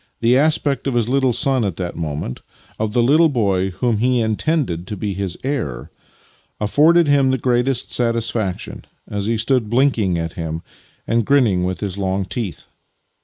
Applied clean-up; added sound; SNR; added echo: neural mask model Resemble Enhance denoiser.